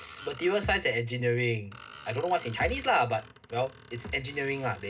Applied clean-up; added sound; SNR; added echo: none; Screech; 20 dB; reverberation time 0.2 s.